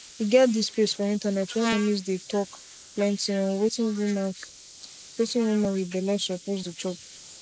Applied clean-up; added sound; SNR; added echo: neural mask model Resemble Enhance denoiser.